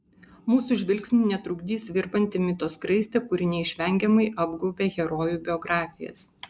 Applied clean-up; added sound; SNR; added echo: none; none; none; none.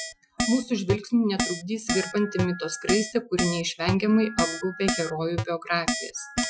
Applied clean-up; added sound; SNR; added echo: classical method Wiener filter.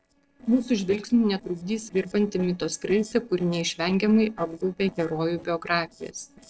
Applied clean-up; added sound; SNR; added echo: neural separator model SepFormer DNS4.